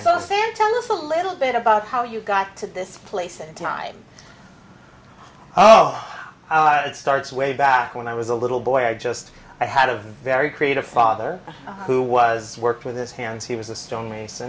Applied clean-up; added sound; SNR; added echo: none; none; none; none.